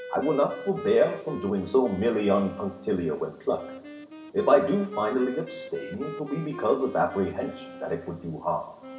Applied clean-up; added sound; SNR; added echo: none; Wind instrument, woodwind instrument; 14 dB; reverberation time 1.8 s.